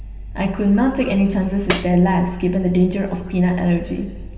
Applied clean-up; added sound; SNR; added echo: none; Tambourine; 12 dB; reverberation time 2.0 s.